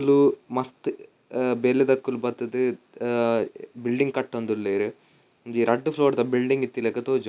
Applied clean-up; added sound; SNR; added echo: none; none; none; none.